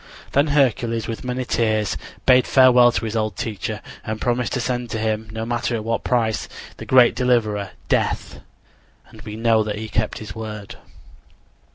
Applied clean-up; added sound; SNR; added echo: none; none; none; none.